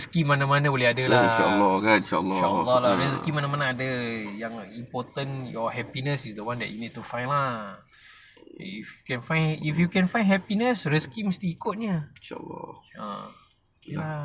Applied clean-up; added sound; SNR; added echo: none; none; none; none.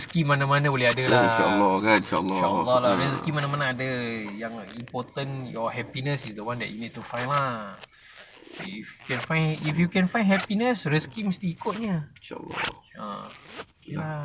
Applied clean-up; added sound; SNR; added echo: none; Zipper (clothing); 17 dB; none.